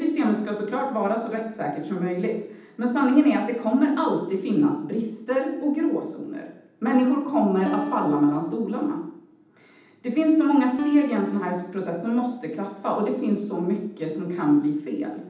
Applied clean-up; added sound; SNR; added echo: none; Acoustic guitar; 7 dB; reverberation time 0.8 s.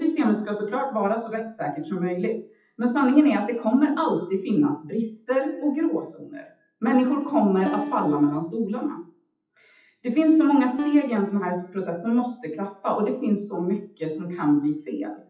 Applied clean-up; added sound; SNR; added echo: classical method WPE with log-MMSE.